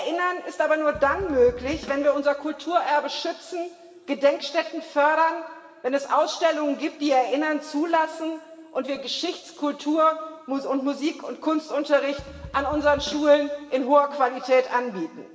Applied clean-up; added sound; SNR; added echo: none; Drum kit; 19 dB; reverberation time 1.8 s.